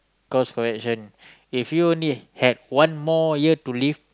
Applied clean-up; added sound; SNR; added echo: none; none; none; none.